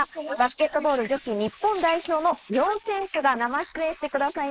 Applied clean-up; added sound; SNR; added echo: neural mask model Resemble Enhance denoiser.